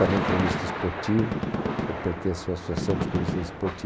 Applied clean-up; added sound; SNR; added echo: none; Thunder / Rain + Gunshot, gunfire; 1 dB; none.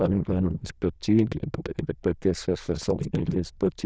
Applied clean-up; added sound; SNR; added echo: neural diffusion model UNIVERSE++.